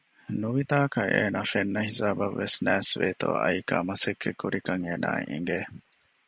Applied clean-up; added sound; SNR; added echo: none; none; none; none.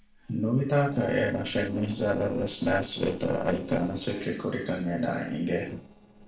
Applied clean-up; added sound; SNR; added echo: neural separator model SepFormer DNS4.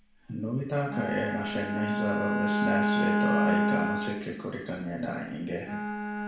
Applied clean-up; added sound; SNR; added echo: none; Bowed string instrument; -3 dB; reverberation time 0.7 s.